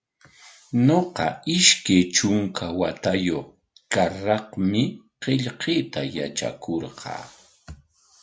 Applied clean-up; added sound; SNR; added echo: none; none; none; none.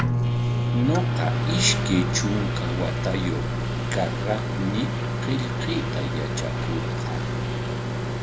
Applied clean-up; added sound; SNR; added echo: none; Microwave oven; -4 dB; none.